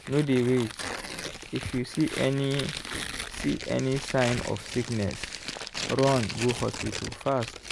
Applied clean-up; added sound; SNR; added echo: none; Tearing; 8 dB; none.